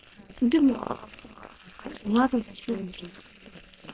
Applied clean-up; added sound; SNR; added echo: neural separator model SepFormer WHAM!.